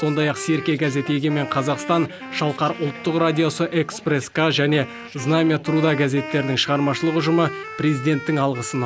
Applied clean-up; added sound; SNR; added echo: none; Wind instrument, woodwind instrument; 14 dB; none.